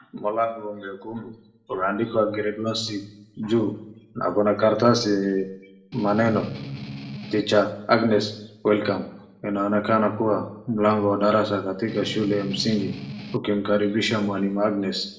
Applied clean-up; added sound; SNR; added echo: none; Strum; 11 dB; reverberation time 0.6 s.